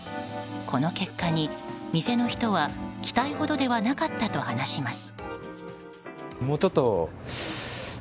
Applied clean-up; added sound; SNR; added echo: none; none; none; none.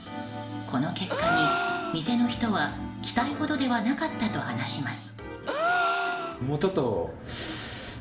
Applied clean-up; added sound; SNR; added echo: none; Gasp; 1 dB; reverberation time 0.5 s.